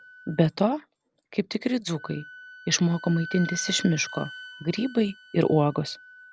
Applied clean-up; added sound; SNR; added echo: none; Wind instrument, woodwind instrument; 17 dB; none.